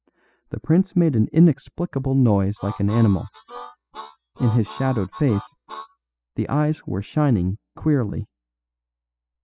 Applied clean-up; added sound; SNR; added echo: classical method spectral subtraction.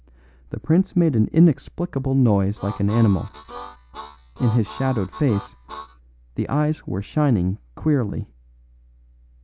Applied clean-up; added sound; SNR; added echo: none; Harmonica; 16 dB; none.